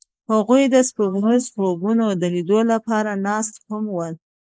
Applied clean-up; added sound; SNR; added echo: neural mask model Resemble Enhance denoiser.